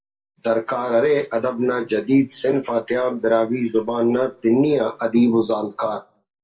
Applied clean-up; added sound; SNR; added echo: none; none; none; reverberation time 0.2 s.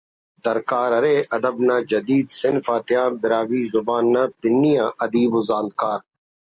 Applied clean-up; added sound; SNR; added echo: none; none; none; none.